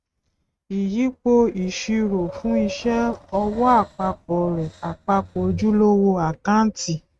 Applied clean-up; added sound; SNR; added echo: neural mask model RNNoise.